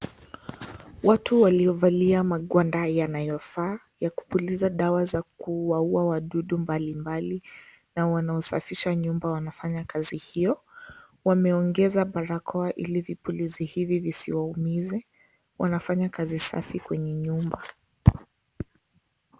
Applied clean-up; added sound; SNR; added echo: none; none; none; none.